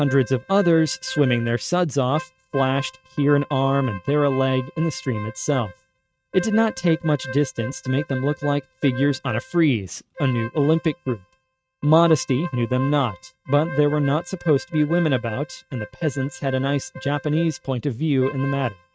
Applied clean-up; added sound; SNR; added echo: neural mask model RNNoise.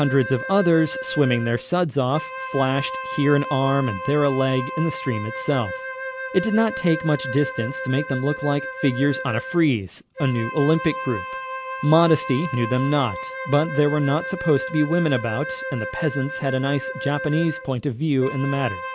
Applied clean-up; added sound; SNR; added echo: none; Wind instrument, woodwind instrument; 9 dB; none.